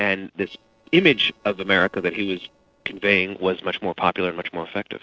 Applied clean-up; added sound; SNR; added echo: neural separator model SepFormer DNS4.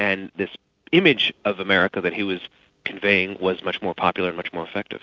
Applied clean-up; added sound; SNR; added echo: none; none; none; none.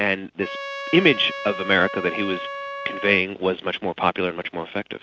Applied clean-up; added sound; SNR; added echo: none; Trumpet; 9 dB; none.